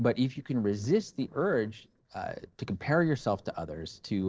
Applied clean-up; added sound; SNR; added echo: neural separator model SepFormer DNS4.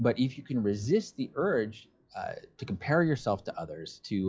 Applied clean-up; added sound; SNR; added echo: classical method log-MMSE.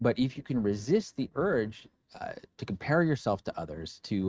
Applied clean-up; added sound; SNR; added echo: neural mask model RNNoise.